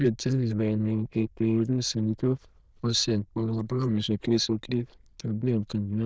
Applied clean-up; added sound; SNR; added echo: neural diffusion model UNIVERSE++.